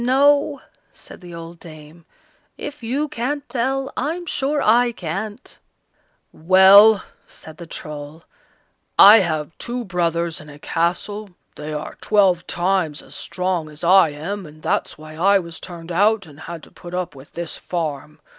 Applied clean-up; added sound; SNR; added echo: none; none; none; none.